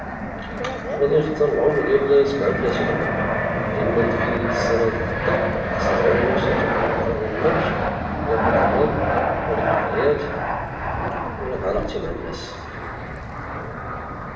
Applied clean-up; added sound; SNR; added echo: none; Fixed-wing aircraft, airplane; -1 dB; reverberation time 0.9 s.